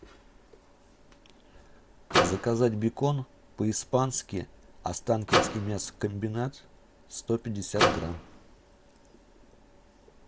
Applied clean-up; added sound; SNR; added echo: none; Microwave oven; -3 dB; none.